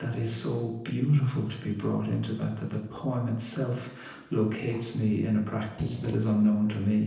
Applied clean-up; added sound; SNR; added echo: neural separator model SepFormer DNS4.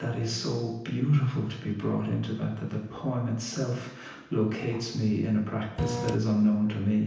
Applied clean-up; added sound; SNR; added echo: none; Printer; 2 dB; reverberation time 0.9 s.